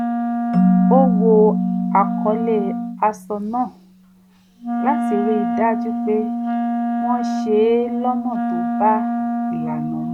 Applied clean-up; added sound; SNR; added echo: none; Wind instrument, woodwind instrument + Keyboard (musical); -1 dB; none.